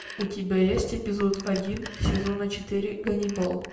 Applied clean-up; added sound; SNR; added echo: none; Telephone; 16 dB; reverberation time 0.7 s.